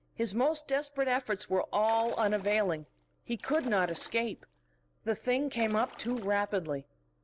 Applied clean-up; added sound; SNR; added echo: none; Splash, splatter; 18 dB; none.